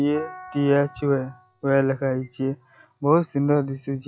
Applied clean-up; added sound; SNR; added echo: classical method log-MMSE.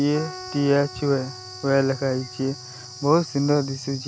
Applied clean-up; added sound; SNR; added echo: none; Keyboard (musical); 20 dB; none.